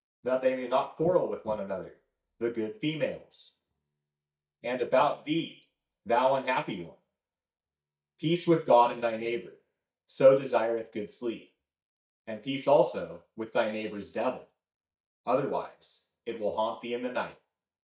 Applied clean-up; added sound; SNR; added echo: neural mask model DeepFilterNet 3.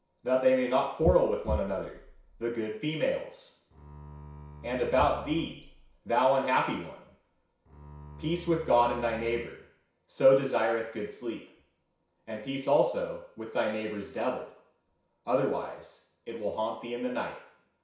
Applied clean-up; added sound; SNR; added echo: none; Bowed string instrument; 16 dB; reverberation time 0.6 s.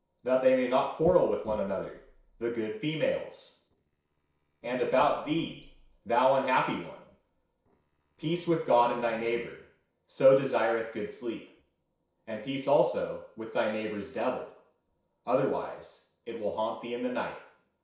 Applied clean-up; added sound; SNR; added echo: neural separator model SepFormer DNS4.